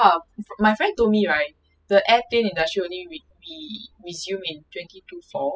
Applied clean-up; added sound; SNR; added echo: classical method spectral subtraction.